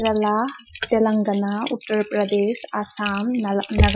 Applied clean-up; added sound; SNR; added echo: classical method Wiener filter.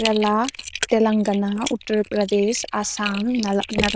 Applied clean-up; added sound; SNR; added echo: neural diffusion model UNIVERSE++.